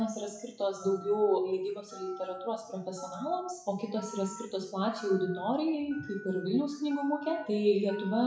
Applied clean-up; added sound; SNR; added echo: classical method WPE with log-MMSE.